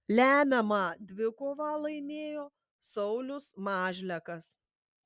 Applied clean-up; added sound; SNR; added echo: none; none; none; none.